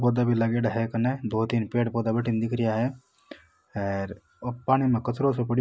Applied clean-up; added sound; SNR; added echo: none; none; none; none.